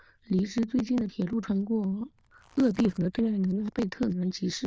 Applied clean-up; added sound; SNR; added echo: neural diffusion model UNIVERSE++.